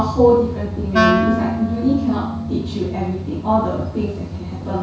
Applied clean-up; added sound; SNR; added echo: none; Wind instrument, woodwind instrument; 3 dB; reverberation time 0.6 s.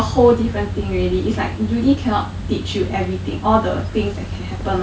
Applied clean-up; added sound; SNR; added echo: none; none; none; none.